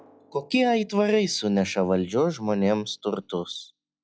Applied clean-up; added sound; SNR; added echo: classical method log-MMSE.